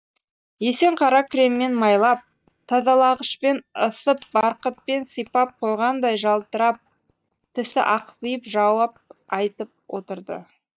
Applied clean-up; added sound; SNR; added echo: neural mask model DeepFilterNet 3.